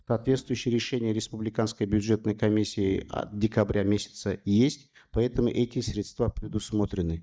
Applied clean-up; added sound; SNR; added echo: neural mask model DeepFilterNet 3.